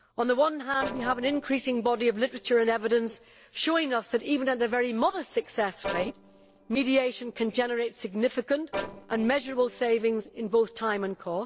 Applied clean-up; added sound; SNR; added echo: neural separator model SepFormer DNS4.